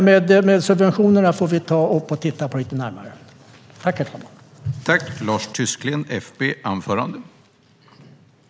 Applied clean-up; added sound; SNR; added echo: none; none; none; none.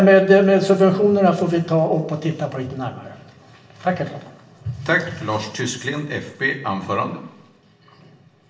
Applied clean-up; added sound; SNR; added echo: none; none; none; reverberation time 0.8 s.